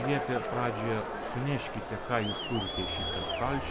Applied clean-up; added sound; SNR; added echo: none; Crowd; 1 dB; none.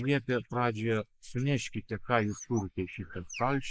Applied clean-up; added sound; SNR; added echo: neural mask model Resemble Enhance denoiser.